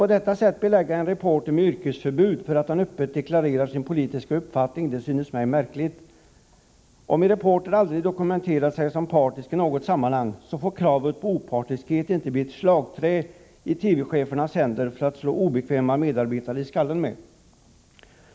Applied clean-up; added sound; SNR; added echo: none; none; none; none.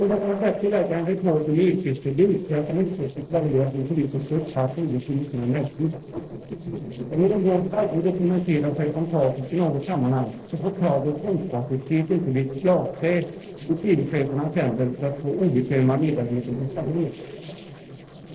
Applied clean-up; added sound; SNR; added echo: neural separator model SepFormer DNS4.